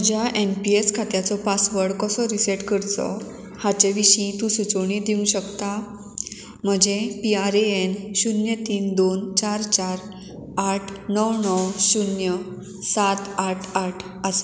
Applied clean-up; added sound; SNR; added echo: none; none; none; none.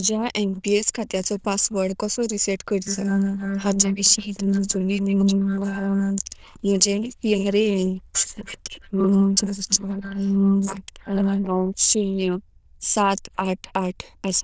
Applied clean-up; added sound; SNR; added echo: neural diffusion model UNIVERSE++.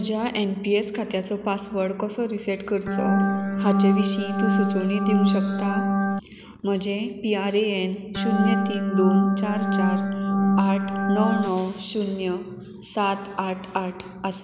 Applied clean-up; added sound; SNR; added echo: none; Organ; -3 dB; none.